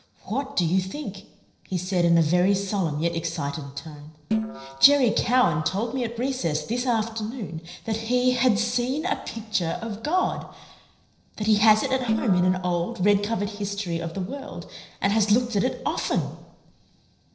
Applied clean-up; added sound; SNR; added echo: neural separator model SepFormer DNS4.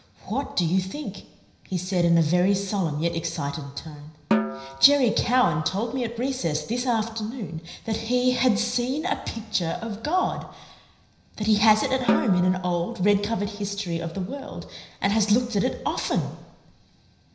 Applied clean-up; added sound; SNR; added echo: none; Snare drum; 6 dB; reverberation time 0.9 s.